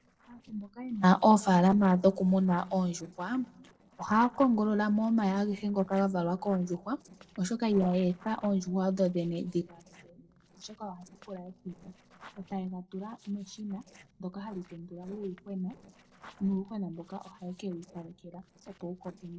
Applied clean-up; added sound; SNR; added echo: neural separator model SepFormer DNS4.